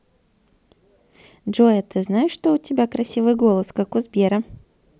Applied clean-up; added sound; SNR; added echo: none; none; none; none.